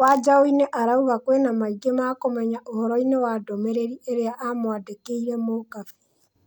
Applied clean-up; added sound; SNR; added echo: none; none; none; none.